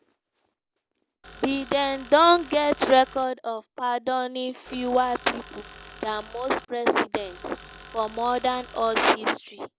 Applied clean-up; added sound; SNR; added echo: none; Tools; 19 dB; none.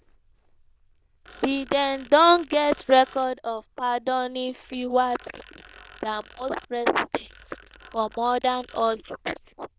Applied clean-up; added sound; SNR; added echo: neural diffusion model UNIVERSE++.